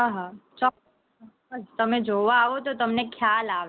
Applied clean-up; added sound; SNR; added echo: none; none; none; none.